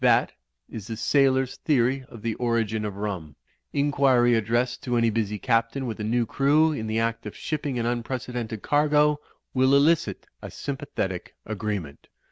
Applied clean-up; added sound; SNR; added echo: none; none; none; none.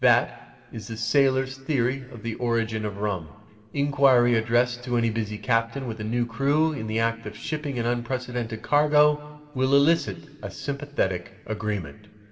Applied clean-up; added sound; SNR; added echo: none; none; none; reverberation time 1.7 s.